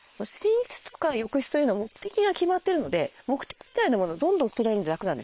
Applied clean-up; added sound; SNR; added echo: neural separator model SepFormer WHAM!.